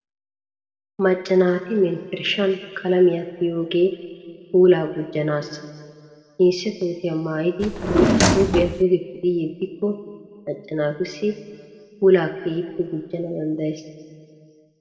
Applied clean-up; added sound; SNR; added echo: none; Drawer open or close; -3 dB; reverberation time 1.8 s.